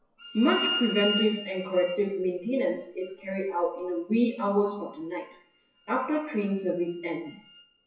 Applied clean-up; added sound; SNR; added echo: classical method WPE with log-MMSE.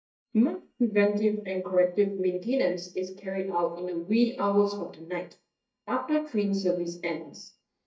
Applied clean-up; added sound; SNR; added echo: neural mask model DeepFilterNet 3.